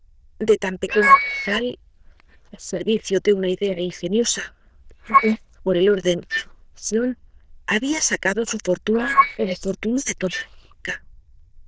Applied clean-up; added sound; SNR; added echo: neural diffusion model UNIVERSE++.